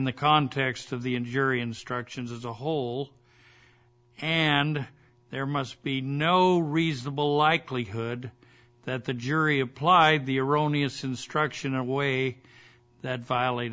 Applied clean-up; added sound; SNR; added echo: none; none; none; none.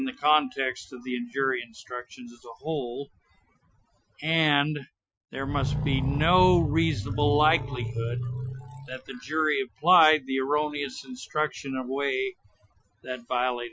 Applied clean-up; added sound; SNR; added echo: classical method Wiener filter.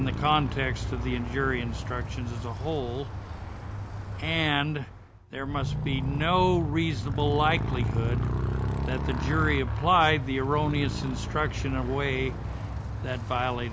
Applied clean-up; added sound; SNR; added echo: none; Motorcycle; 2 dB; none.